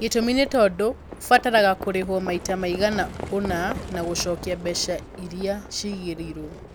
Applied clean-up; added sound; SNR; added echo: none; Livestock, farm animals, working animals; 12 dB; none.